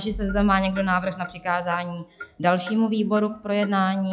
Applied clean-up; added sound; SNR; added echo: classical method log-MMSE.